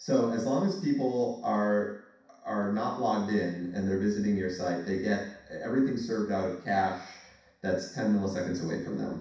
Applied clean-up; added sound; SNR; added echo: none; none; none; reverberation time 0.6 s.